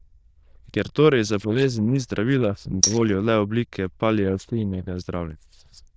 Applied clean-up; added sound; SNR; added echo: neural diffusion model UNIVERSE++.